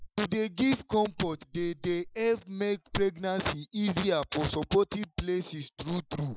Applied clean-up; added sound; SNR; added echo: classical method Wiener filter.